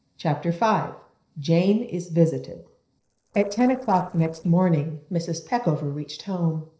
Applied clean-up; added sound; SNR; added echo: neural separator model SepFormer DNS4.